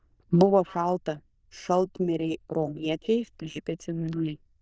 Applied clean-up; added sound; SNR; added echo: neural diffusion model UNIVERSE++.